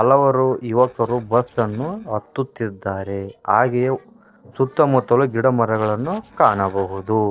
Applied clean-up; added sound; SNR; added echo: neural separator model SepFormer DNS4.